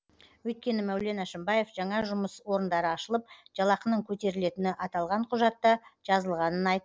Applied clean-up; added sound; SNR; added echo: none; none; none; none.